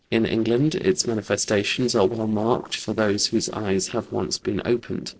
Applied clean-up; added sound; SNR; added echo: neural separator model SepFormer DNS4.